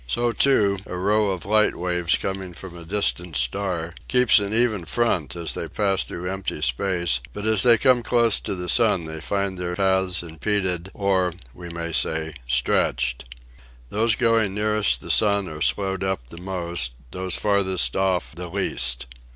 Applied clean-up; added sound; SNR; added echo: none; none; none; none.